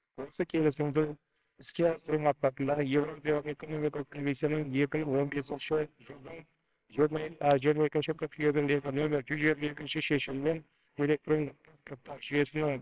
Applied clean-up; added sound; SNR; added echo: neural separator model SepFormer WHAMR!.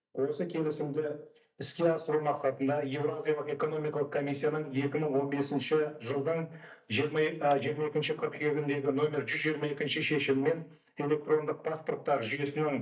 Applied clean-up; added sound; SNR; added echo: neural mask model DeepFilterNet 3.